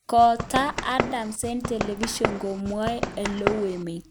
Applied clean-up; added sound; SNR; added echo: none; Run; 5 dB; none.